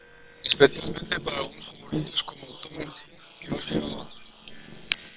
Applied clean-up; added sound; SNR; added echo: neural separator model SepFormer WHAM!.